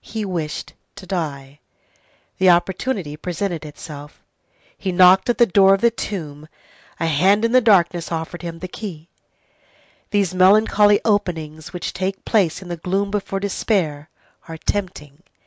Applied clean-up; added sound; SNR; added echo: none; none; none; none.